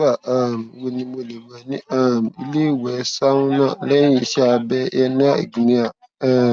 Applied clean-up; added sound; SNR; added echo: none; none; none; none.